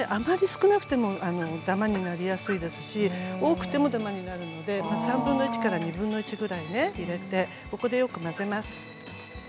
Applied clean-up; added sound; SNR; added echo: none; none; none; none.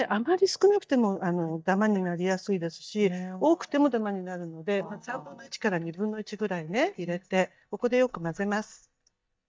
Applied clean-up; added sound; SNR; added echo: neural mask model DeepFilterNet 3.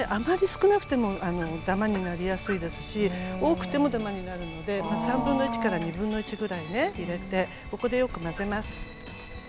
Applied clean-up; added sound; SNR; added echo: none; Camera; 16 dB; none.